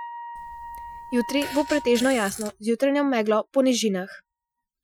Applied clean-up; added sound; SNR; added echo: classical method Wiener filter.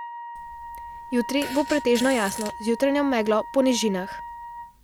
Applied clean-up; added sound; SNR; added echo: none; Wind instrument, woodwind instrument + Fart; 11 dB; none.